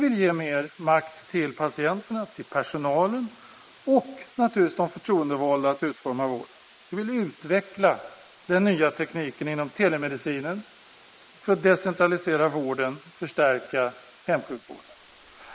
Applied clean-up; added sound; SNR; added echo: neural mask model Resemble Enhance denoiser.